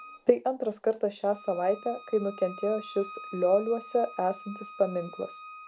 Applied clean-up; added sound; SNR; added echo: none; Bowed string instrument; 17 dB; none.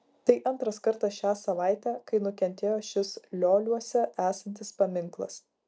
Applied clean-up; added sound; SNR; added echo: none; none; none; none.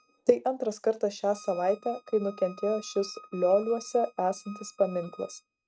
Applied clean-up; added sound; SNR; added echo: neural mask model RNNoise.